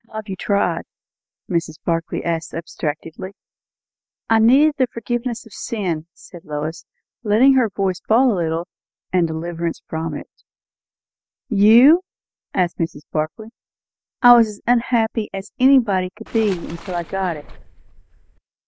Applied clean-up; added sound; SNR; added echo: neural mask model DeepFilterNet 3.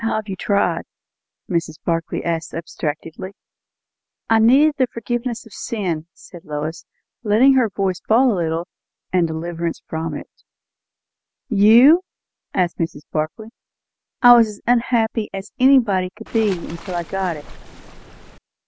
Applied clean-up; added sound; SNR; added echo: none; Waves, surf; 15 dB; none.